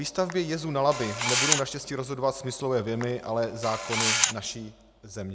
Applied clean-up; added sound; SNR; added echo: none; Camera; 0 dB; none.